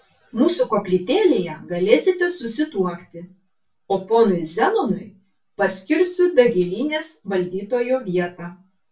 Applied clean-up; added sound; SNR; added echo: none; none; none; reverberation time 0.2 s.